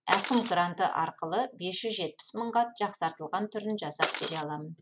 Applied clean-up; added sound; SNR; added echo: none; Shatter; 1 dB; none.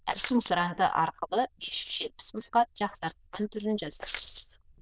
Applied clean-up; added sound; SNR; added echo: neural diffusion model UNIVERSE++.